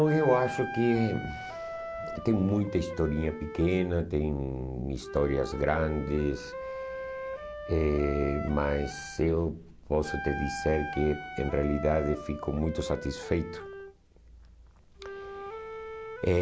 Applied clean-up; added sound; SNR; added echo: none; Wind instrument, woodwind instrument; 10 dB; none.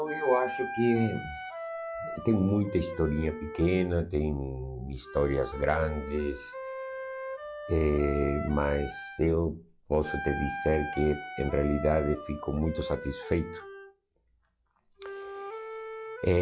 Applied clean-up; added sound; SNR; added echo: classical method log-MMSE.